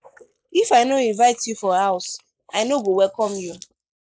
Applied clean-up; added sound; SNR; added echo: neural mask model Resemble Enhance denoiser.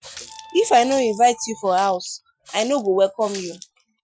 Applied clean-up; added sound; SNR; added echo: classical method Wiener filter.